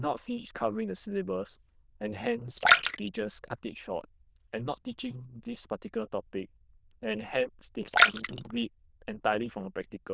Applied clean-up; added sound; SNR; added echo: neural diffusion model UNIVERSE++.